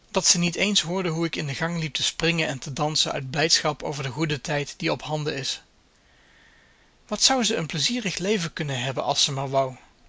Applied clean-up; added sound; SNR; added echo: none; none; none; none.